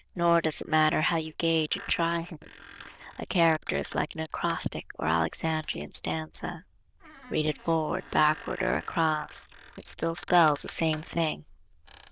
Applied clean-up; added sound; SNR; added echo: neural diffusion model UNIVERSE++.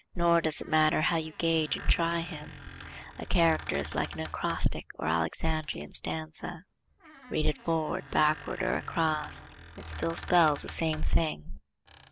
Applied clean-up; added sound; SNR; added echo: none; Squeak; 17 dB; none.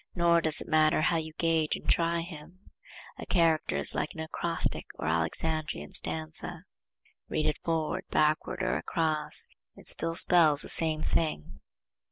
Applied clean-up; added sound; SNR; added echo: none; none; none; none.